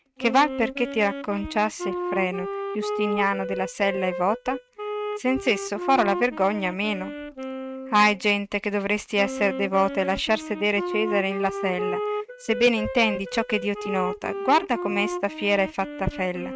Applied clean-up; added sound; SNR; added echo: neural mask model RNNoise.